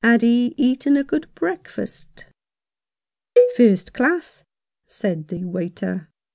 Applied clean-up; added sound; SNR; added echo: none; Cowbell; 1 dB; none.